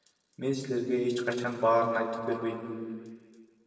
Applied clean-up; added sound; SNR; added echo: none; none; none; reverberation time 2.3 s.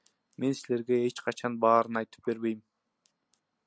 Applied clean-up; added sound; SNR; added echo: none; none; none; none.